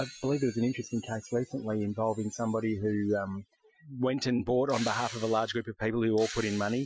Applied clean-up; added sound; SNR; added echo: classical method Wiener filter.